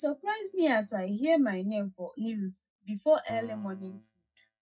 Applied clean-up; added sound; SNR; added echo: neural mask model DeepFilterNet 3.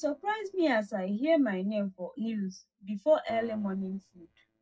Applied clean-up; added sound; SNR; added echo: neural separator model SepFormer DNS4.